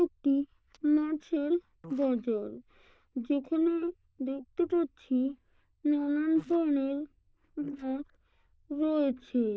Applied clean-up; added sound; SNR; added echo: neural diffusion model UNIVERSE++.